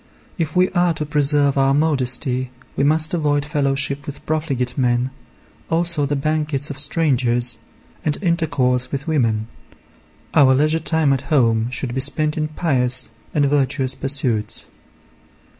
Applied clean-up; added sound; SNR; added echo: none; none; none; none.